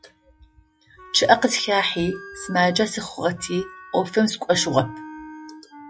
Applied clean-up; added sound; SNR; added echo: classical method log-MMSE.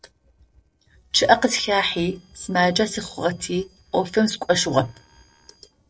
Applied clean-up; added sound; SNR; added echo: neural separator model SepFormer DNS4.